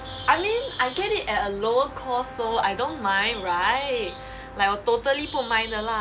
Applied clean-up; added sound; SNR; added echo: none; Brass instrument + Bird; 15 dB; none.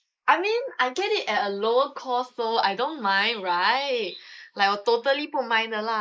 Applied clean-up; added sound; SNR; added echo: neural mask model Resemble Enhance denoiser.